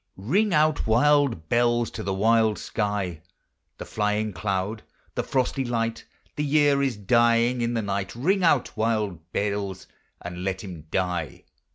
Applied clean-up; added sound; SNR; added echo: none; none; none; none.